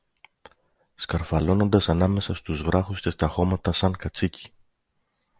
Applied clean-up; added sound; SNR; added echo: none; none; none; none.